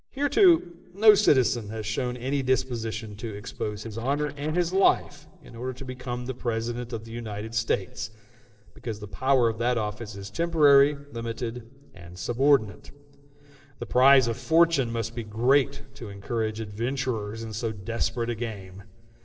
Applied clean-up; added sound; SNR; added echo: neural separator model SepFormer DNS4.